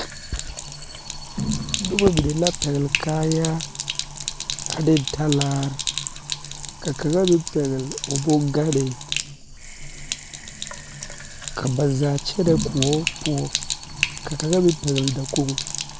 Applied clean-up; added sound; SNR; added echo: none; Sink (filling or washing); 6 dB; none.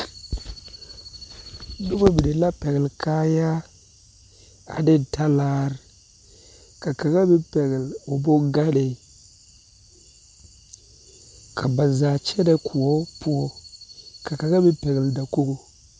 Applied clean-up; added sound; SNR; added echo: none; none; none; none.